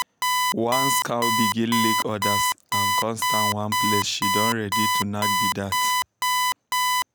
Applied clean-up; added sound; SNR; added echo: none; Alarm; -4 dB; none.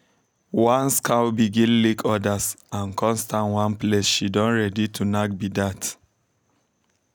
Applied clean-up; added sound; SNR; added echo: none; none; none; none.